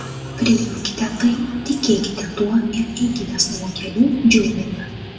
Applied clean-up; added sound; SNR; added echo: none; Guitar; 13 dB; reverberation time 1.0 s.